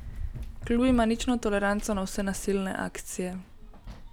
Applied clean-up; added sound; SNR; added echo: none; Run; 10 dB; none.